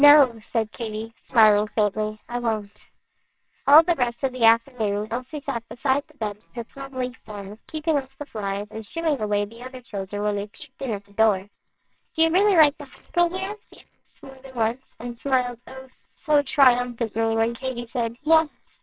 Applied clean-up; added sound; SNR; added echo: neural separator model SepFormer WHAMR!.